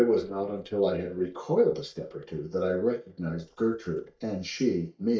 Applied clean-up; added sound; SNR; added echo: neural mask model DeepFilterNet 3.